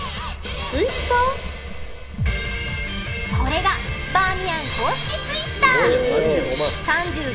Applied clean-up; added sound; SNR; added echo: none; Fire; 12 dB; reverberation time 2.1 s.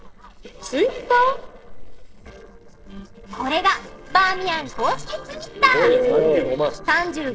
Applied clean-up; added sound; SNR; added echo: neural separator model SepFormer DNS4.